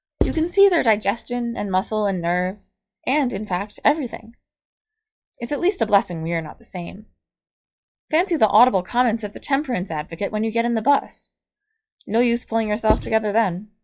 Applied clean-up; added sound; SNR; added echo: classical method log-MMSE.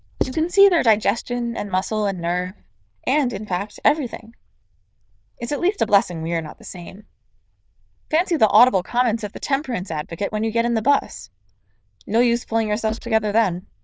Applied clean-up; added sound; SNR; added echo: neural diffusion model UNIVERSE++.